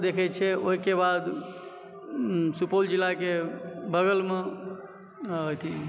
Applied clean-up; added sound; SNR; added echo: none; none; none; none.